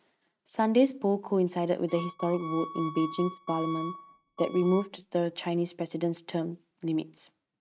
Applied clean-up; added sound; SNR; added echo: neural mask model RNNoise.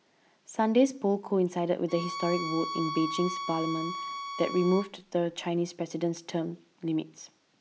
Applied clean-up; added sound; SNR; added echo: none; Bowed string instrument; 7 dB; none.